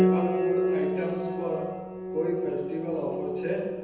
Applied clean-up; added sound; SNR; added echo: none; Piano; -3 dB; reverberation time 1.1 s.